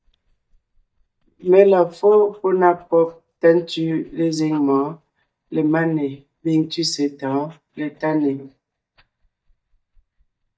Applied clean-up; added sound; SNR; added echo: neural mask model DeepFilterNet 3.